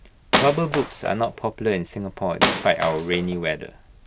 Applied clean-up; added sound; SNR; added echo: none; Wood; 2 dB; none.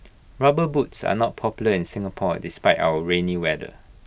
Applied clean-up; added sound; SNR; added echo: none; none; none; none.